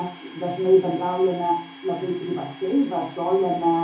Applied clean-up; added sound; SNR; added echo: none; Domestic sounds, home sounds; 19 dB; reverberation time 0.6 s.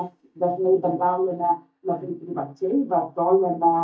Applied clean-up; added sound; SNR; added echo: neural mask model DeepFilterNet 3.